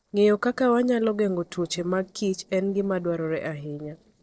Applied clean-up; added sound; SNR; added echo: neural separator model SepFormer DNS4.